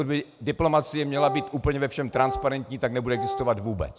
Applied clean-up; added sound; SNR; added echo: none; Wind instrument, woodwind instrument; 7 dB; none.